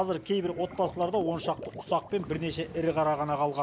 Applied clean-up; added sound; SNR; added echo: none; Water / Liquid; 15 dB; none.